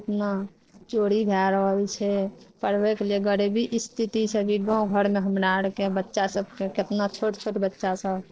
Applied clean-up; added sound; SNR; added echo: neural separator model SepFormer DNS4.